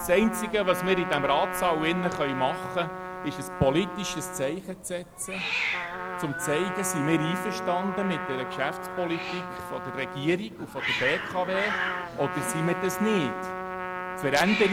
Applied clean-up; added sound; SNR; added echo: none; Trumpet + Hiss; 5 dB; none.